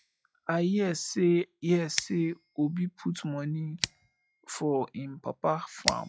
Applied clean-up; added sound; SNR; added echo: classical method log-MMSE.